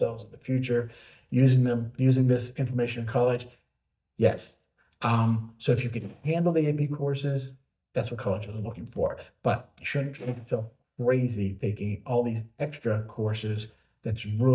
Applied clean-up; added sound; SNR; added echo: neural mask model DeepFilterNet 3.